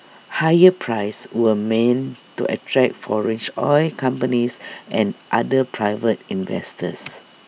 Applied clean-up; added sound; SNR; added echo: none; none; none; none.